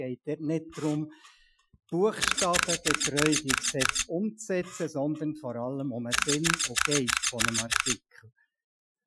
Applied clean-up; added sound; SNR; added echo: classical method Wiener filter.